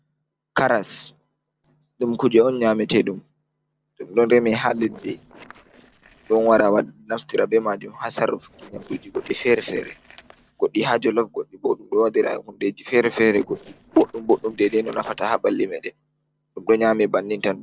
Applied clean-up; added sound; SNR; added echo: neural separator model SepFormer DNS4.